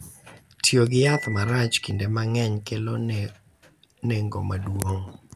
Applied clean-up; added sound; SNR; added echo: none; Glockenspiel; 16 dB; none.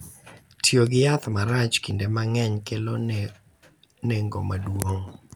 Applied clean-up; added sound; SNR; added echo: none; none; none; none.